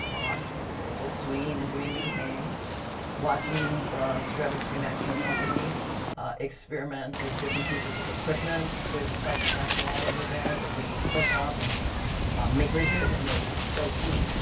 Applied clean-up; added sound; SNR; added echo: none; Meow; -4 dB; reverberation time 0.2 s.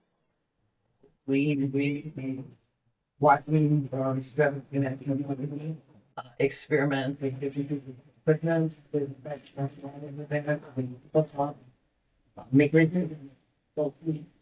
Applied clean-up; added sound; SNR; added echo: neural mask model DeepFilterNet 3.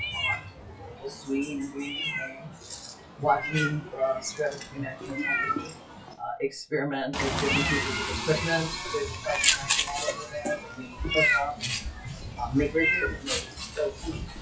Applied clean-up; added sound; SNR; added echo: classical method WPE with log-MMSE.